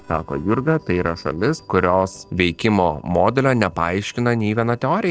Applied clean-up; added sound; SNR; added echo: neural separator model SepFormer DNS4.